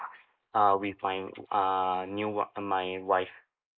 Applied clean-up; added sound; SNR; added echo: neural mask model Resemble Enhance denoiser.